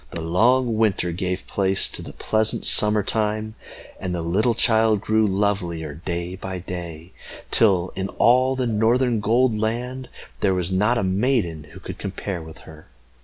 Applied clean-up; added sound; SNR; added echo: none; none; none; none.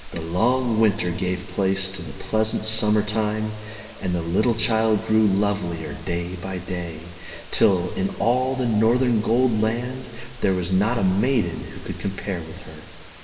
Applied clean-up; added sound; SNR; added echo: none; Water; 20 dB; reverberation time 2.1 s.